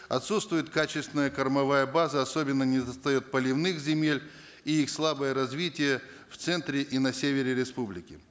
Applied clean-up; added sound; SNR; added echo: none; none; none; none.